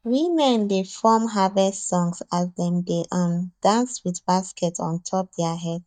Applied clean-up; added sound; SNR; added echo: neural mask model DeepFilterNet 3.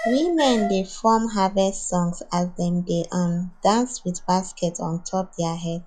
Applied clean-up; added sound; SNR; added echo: classical method log-MMSE.